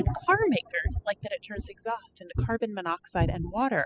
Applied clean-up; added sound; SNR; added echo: classical method spectral subtraction.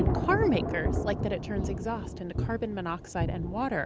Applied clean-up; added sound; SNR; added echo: none; Thunder / Rain; 0 dB; none.